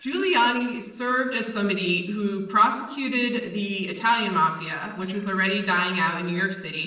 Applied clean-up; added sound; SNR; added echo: neural separator model SepFormer DNS4.